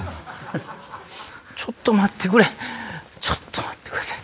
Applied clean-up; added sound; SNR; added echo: none; none; none; none.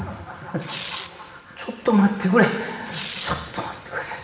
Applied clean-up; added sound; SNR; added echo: none; Tearing; 15 dB; reverberation time 2.0 s.